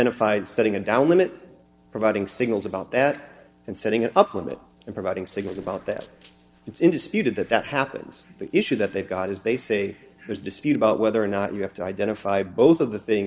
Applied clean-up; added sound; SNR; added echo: neural separator model SepFormer DNS4.